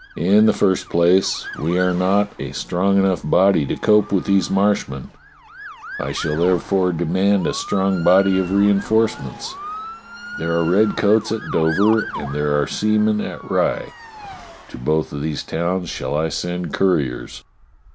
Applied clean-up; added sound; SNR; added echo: none; Motor vehicle (road) / Siren; 16 dB; none.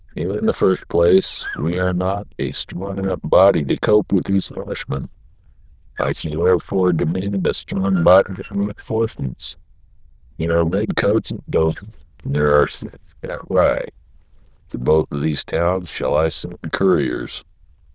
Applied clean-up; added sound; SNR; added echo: neural diffusion model UNIVERSE++.